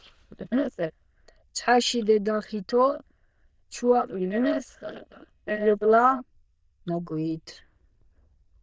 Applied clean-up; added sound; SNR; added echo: neural diffusion model UNIVERSE++.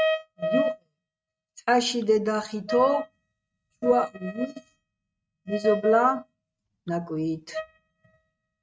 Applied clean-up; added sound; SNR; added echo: neural mask model RNNoise.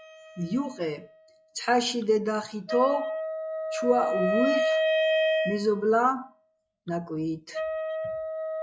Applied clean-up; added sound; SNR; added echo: classical method log-MMSE.